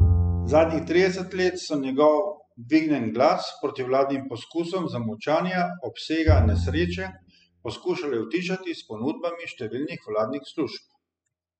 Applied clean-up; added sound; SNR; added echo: classical method spectral subtraction.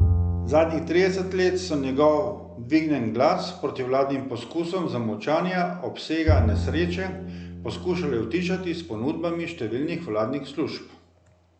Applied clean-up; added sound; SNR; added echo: none; Bowed string instrument; 5 dB; none.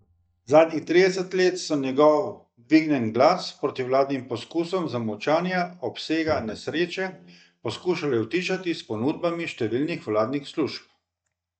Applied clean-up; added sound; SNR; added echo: neural mask model DeepFilterNet 3.